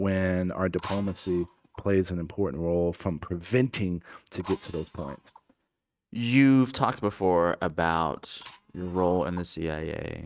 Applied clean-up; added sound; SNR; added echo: neural mask model RNNoise.